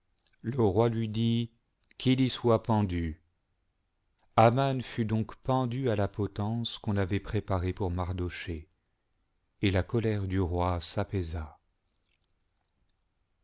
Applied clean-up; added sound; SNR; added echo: none; none; none; none.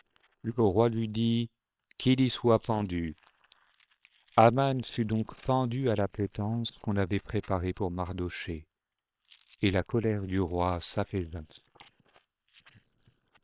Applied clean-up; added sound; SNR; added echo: neural separator model SepFormer WHAM!.